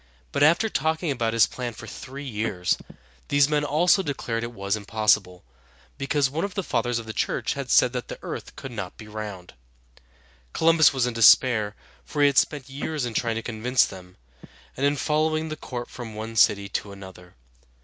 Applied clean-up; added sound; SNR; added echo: none; Telephone; 15 dB; none.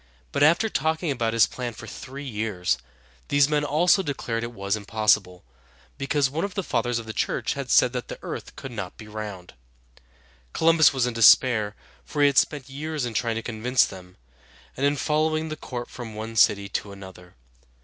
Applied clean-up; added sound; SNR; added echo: none; none; none; none.